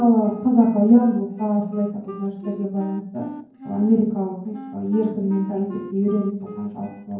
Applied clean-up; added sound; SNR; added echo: none; Wind instrument, woodwind instrument; 18 dB; reverberation time 0.9 s.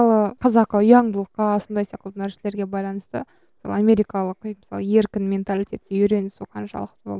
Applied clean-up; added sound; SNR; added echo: none; none; none; none.